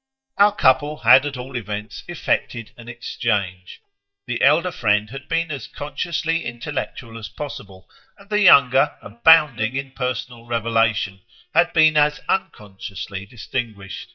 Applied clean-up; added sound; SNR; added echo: neural mask model DeepFilterNet 3.